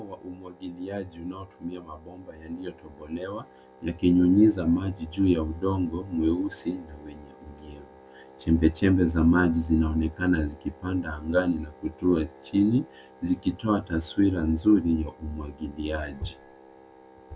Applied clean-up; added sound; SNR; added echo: none; none; none; none.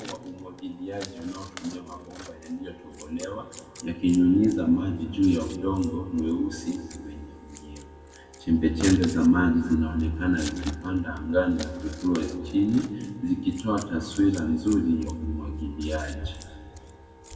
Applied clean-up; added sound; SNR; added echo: none; Scissors; 20 dB; reverberation time 1.9 s.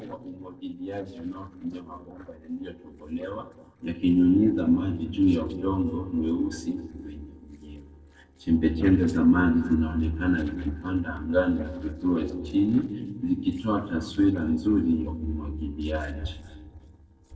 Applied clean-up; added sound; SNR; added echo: neural separator model SepFormer DNS4.